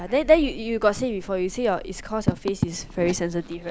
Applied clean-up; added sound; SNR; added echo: none; Thunder / Rain; 16 dB; none.